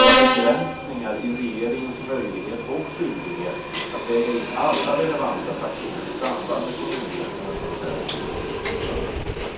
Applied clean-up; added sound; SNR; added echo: none; Subway, metro, underground; -1 dB; reverberation time 0.6 s.